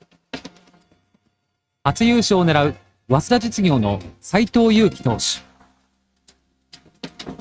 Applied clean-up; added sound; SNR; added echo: neural mask model RNNoise.